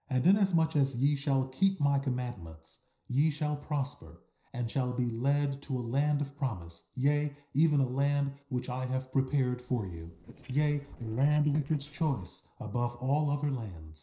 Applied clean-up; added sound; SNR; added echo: neural separator model SepFormer DNS4.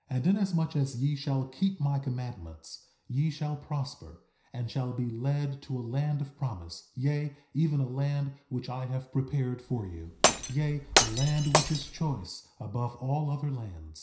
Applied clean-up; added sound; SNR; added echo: none; Glass; -2 dB; reverberation time 0.5 s.